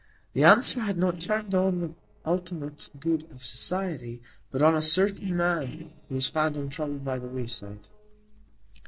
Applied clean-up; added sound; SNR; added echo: neural separator model SepFormer DNS4.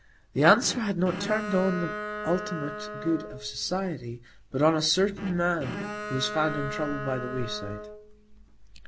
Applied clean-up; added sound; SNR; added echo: none; Bowed string instrument; 8 dB; none.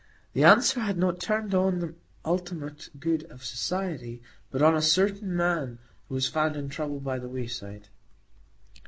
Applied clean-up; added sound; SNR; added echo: none; none; none; none.